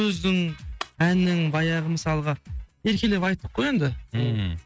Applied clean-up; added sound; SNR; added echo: neural mask model RNNoise.